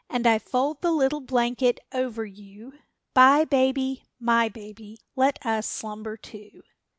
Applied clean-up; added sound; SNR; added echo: none; none; none; none.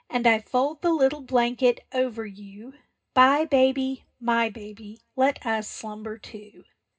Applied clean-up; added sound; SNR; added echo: none; none; none; reverberation time 0.2 s.